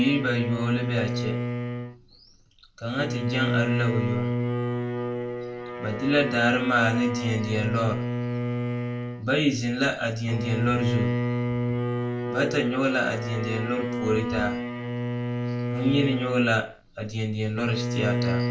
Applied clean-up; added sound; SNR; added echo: none; Bowed string instrument; 1 dB; reverberation time 0.3 s.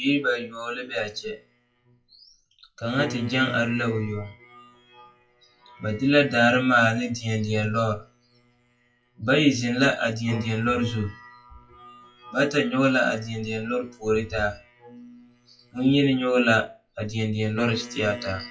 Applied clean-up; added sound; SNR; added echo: classical method WPE with log-MMSE.